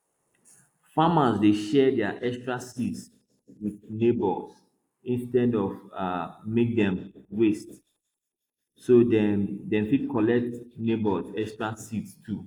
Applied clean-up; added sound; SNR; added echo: neural mask model Resemble Enhance denoiser.